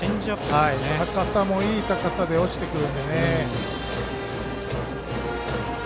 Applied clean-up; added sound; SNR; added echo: none; none; none; none.